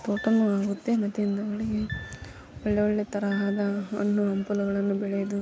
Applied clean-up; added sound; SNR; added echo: none; Piano; 19 dB; none.